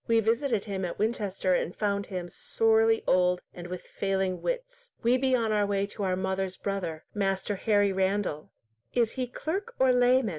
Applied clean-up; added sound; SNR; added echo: none; none; none; none.